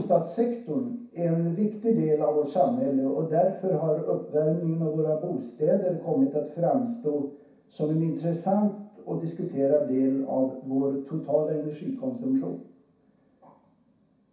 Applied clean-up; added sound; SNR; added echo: none; none; none; reverberation time 0.6 s.